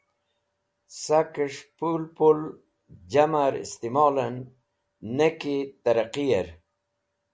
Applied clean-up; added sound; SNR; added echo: none; none; none; none.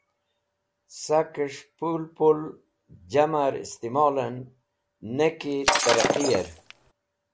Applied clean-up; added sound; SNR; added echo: none; Shatter; -1 dB; none.